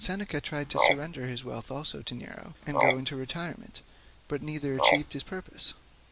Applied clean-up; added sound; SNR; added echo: none; Frog; -1 dB; none.